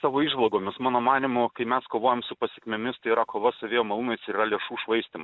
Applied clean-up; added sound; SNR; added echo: none; none; none; none.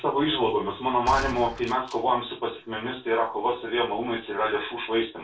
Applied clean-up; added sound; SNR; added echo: none; Gunshot, gunfire; 12 dB; reverberation time 0.2 s.